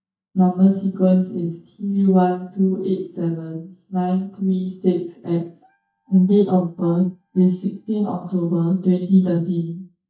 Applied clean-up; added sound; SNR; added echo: neural mask model DeepFilterNet 3.